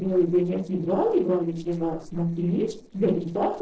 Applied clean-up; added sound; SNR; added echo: neural separator model SepFormer DNS4.